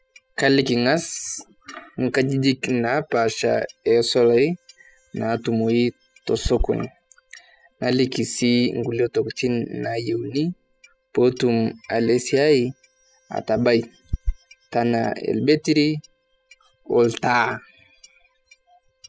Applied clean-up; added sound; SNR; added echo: classical method spectral subtraction.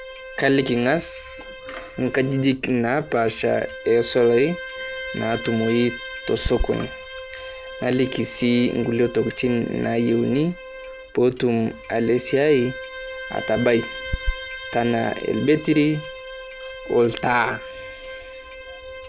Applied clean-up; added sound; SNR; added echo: none; Bowed string instrument + Clock; 11 dB; none.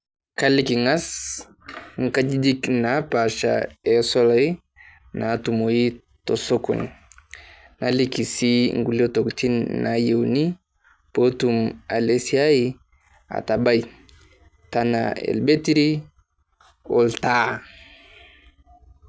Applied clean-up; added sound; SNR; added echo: none; none; none; none.